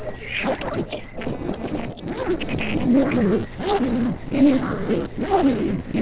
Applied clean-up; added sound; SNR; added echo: neural separator model SepFormer DNS4.